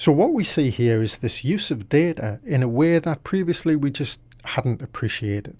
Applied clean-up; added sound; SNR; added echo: none; none; none; none.